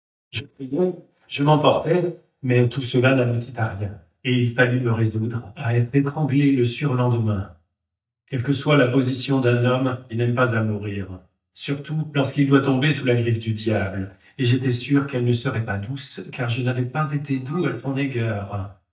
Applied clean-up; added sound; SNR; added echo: neural mask model DeepFilterNet 3.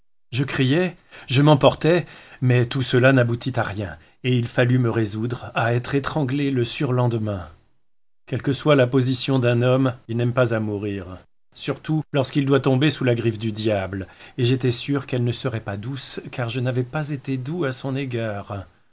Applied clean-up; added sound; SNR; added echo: none; none; none; none.